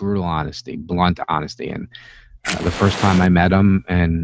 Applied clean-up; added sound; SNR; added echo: neural mask model RNNoise.